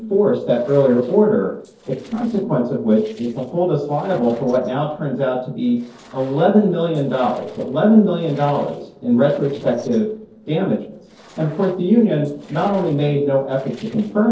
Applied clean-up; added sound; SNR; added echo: neural separator model SepFormer DNS4.